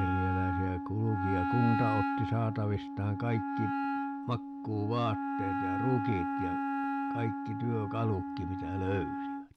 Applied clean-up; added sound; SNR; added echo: none; Wind instrument, woodwind instrument; 1 dB; none.